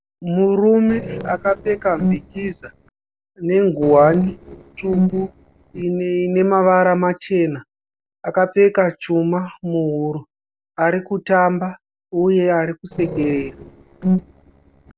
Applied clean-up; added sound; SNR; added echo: neural separator model SepFormer DNS4.